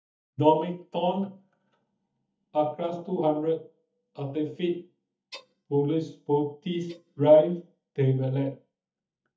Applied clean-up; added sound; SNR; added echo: neural mask model DeepFilterNet 3.